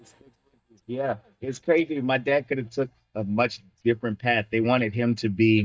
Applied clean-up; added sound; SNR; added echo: neural mask model DeepFilterNet 3.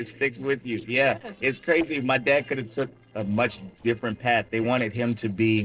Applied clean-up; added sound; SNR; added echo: neural separator model SepFormer DNS4.